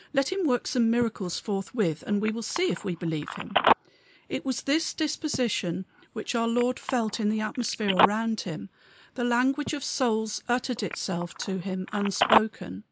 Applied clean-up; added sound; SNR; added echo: neural mask model Resemble Enhance denoiser.